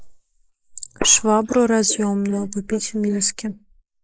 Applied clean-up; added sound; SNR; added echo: neural mask model Resemble Enhance denoiser.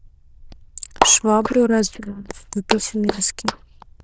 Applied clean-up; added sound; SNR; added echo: neural diffusion model UNIVERSE++.